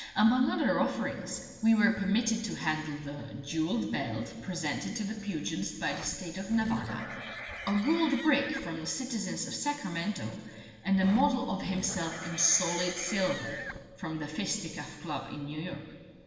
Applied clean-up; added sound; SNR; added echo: none; Livestock, farm animals, working animals; 11 dB; reverberation time 1.6 s.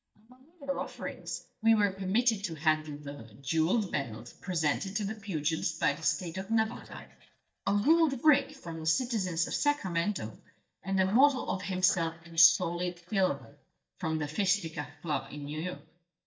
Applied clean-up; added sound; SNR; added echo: neural mask model DeepFilterNet 3.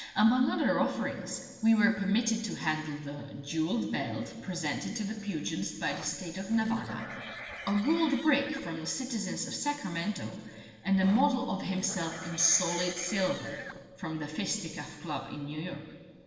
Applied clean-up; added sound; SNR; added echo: neural separator model SepFormer DNS4.